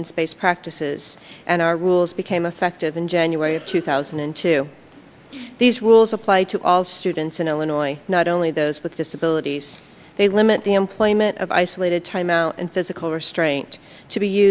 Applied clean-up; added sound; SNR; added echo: none; none; none; none.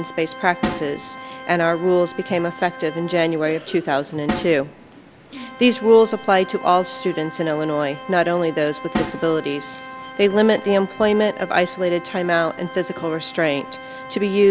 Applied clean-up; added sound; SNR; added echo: none; Organ + Snare drum; 13 dB; none.